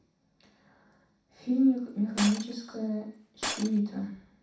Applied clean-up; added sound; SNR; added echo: none; Shatter; 8 dB; reverberation time 0.7 s.